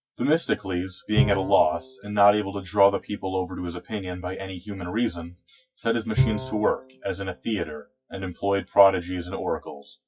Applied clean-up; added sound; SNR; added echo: classical method WPE with log-MMSE.